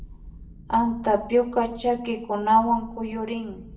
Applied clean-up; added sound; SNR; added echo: none; Thunderstorm; 19 dB; reverberation time 0.6 s.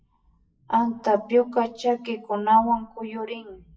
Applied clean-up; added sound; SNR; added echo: classical method WPE with log-MMSE.